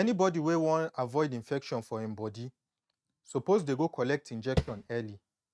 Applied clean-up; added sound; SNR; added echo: neural mask model RNNoise.